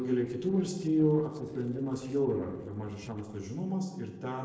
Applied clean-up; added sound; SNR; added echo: neural separator model SepFormer DNS4.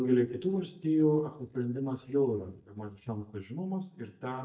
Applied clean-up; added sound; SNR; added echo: neural mask model DeepFilterNet 3.